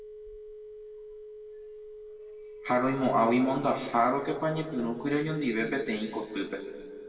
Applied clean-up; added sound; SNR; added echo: none; Telephone; 15 dB; reverberation time 1.6 s.